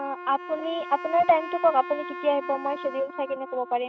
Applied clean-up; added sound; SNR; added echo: neural mask model RNNoise.